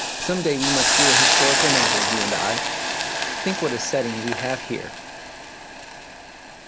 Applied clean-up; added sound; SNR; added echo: none; Hiss; -5 dB; none.